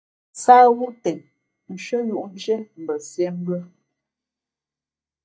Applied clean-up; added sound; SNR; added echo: neural mask model DeepFilterNet 3.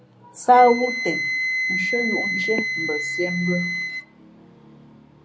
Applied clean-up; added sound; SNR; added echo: none; Wind instrument, woodwind instrument; 4 dB; none.